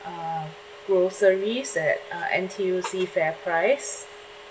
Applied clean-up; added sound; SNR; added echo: none; none; none; none.